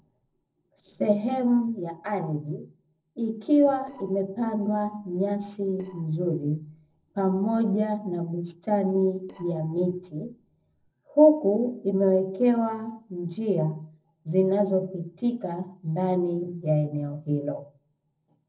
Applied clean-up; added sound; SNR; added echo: neural separator model SepFormer DNS4.